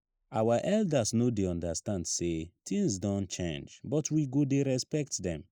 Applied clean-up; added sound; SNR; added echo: neural mask model Resemble Enhance denoiser.